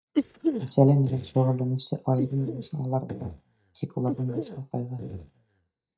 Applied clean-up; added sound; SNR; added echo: neural mask model DeepFilterNet 3.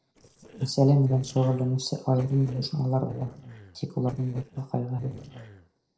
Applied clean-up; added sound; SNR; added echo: neural separator model SepFormer DNS4.